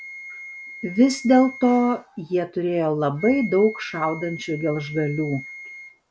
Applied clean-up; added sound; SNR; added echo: none; Wind instrument, woodwind instrument; 16 dB; none.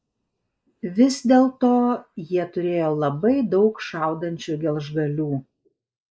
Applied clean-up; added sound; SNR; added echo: neural mask model Resemble Enhance denoiser.